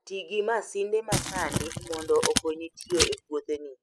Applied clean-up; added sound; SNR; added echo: classical method spectral subtraction.